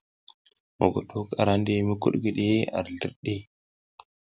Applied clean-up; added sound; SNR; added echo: none; none; none; none.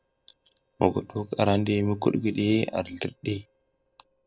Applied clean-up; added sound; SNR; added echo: neural separator model SepFormer DNS4.